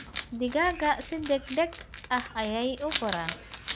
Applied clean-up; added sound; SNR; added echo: none; Wild animals; 4 dB; none.